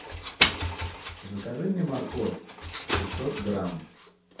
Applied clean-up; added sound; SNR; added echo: none; Engine; -1 dB; reverberation time 0.7 s.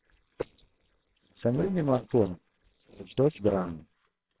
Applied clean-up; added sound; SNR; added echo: neural separator model SepFormer WHAMR!.